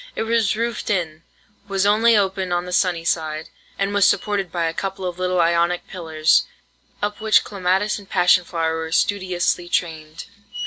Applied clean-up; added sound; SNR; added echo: none; none; none; none.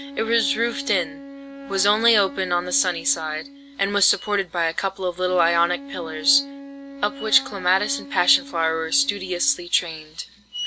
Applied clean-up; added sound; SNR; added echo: none; Wind instrument, woodwind instrument; 16 dB; none.